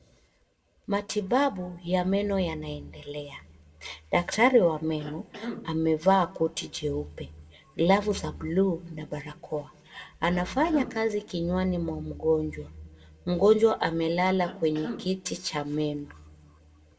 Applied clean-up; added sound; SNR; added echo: none; Cough; 12 dB; reverberation time 0.6 s.